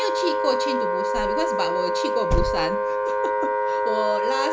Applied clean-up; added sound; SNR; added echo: none; Wind instrument, woodwind instrument; -4 dB; none.